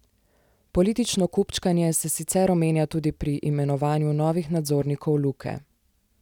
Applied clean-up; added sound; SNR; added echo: none; none; none; none.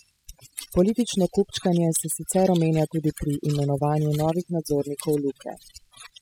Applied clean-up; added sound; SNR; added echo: classical method spectral subtraction.